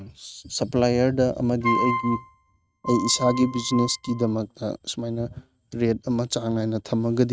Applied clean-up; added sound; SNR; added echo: neural mask model RNNoise.